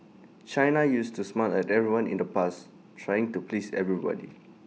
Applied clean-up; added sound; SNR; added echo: none; none; none; none.